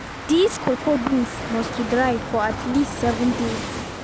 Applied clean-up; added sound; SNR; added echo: none; Waves, surf + Motor vehicle (road); 7 dB; none.